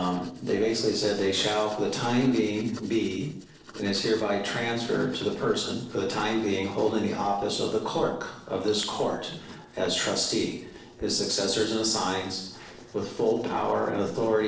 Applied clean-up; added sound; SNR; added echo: neural separator model SepFormer DNS4.